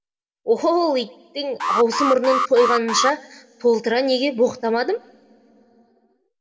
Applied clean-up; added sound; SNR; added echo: none; Alarm; 1 dB; reverberation time 1.0 s.